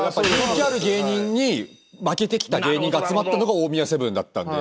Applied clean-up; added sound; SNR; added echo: none; none; none; none.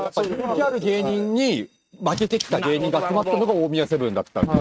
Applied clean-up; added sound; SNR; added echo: neural mask model RNNoise.